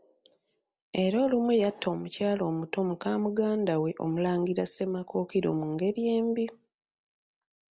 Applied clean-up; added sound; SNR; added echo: none; none; none; none.